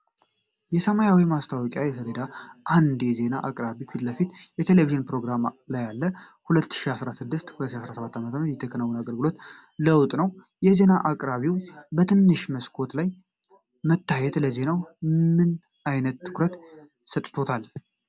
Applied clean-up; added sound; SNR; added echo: none; none; none; none.